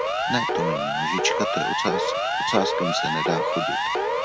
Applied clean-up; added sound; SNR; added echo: none; Siren; -5 dB; none.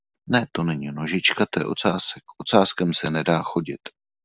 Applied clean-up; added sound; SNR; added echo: none; none; none; none.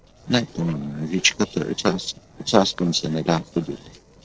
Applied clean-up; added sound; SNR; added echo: neural separator model SepFormer DNS4.